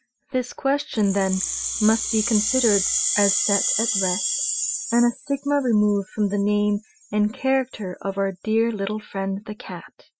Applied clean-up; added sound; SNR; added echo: classical method Wiener filter.